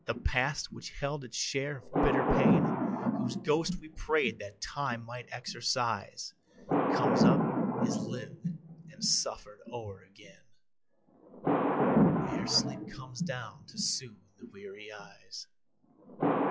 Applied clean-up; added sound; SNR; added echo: classical method log-MMSE.